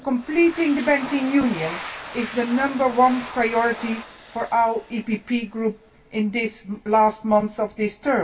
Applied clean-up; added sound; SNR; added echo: none; Domestic sounds, home sounds; 16 dB; reverberation time 0.2 s.